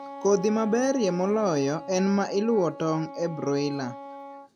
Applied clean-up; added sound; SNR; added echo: none; Wind instrument, woodwind instrument; 14 dB; none.